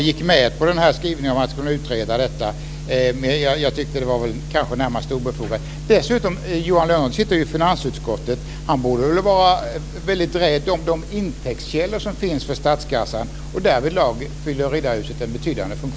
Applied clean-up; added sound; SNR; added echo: none; none; none; none.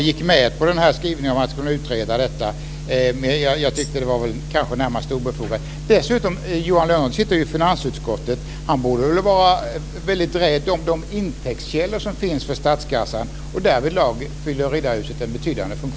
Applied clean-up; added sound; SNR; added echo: none; Tambourine; 13 dB; none.